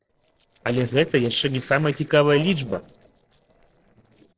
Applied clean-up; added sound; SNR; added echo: neural separator model SepFormer DNS4.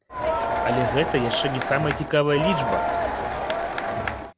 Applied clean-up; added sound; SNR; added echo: none; Crowd; -1 dB; none.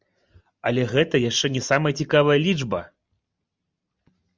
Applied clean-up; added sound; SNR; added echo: none; none; none; none.